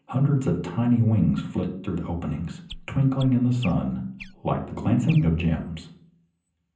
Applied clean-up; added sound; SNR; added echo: none; Chirp, tweet; 20 dB; reverberation time 0.6 s.